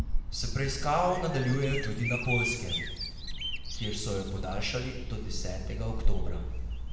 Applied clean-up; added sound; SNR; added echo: none; Bird vocalization, bird call, bird song; -1 dB; reverberation time 1.1 s.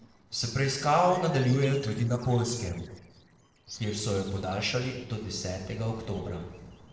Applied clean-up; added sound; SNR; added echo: neural separator model SepFormer DNS4.